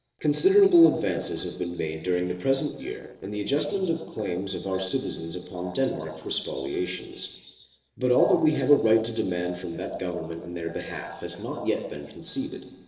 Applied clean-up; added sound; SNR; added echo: neural separator model SepFormer DNS4.